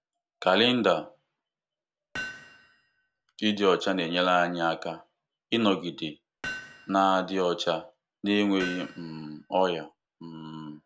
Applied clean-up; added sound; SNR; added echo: none; Hammer; 14 dB; none.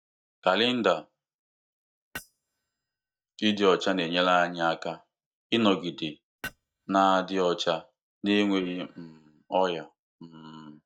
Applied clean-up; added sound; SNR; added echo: neural mask model DeepFilterNet 3.